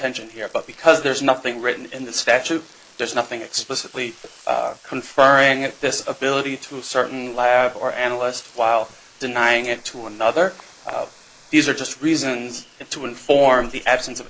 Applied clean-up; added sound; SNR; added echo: neural mask model Resemble Enhance denoiser.